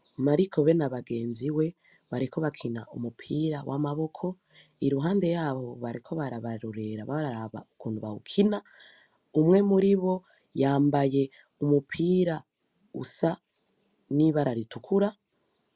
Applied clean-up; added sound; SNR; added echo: none; none; none; none.